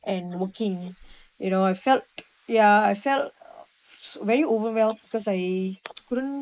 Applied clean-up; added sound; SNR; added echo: neural mask model Resemble Enhance denoiser.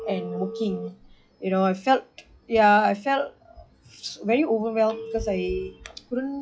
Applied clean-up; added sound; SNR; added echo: classical method log-MMSE.